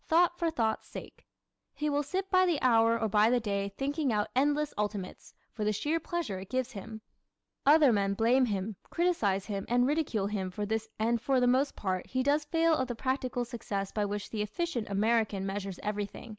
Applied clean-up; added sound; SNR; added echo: none; none; none; none.